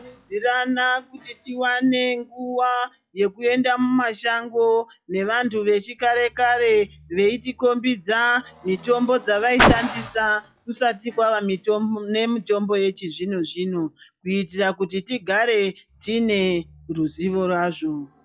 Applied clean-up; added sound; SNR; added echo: classical method log-MMSE.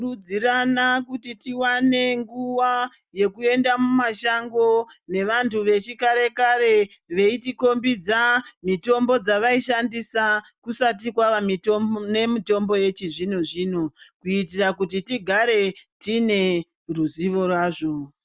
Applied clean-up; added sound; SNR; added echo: none; none; none; none.